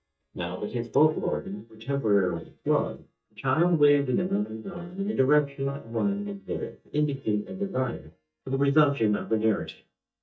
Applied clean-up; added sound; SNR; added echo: neural mask model DeepFilterNet 3.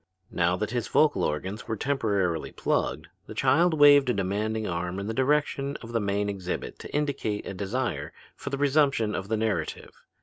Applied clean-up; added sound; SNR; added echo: none; none; none; none.